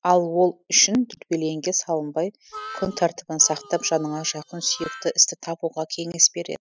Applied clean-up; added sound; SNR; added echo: classical method spectral subtraction.